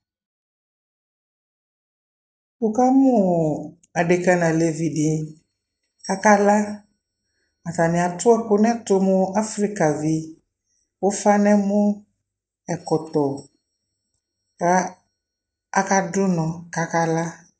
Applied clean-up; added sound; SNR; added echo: neural mask model DeepFilterNet 3.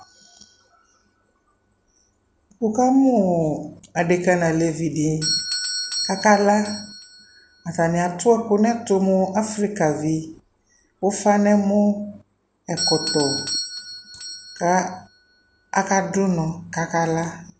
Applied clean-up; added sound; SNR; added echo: none; Doorbell; 11 dB; none.